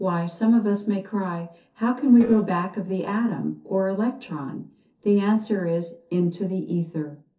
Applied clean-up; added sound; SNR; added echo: neural separator model SepFormer DNS4.